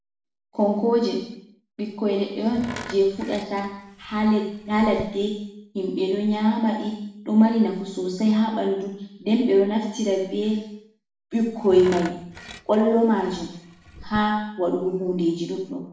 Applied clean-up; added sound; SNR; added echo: none; Tools; 17 dB; reverberation time 0.7 s.